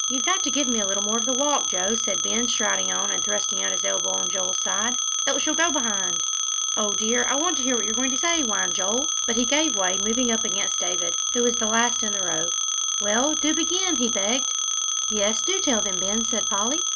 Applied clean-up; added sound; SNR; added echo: none; Telephone; -3 dB; none.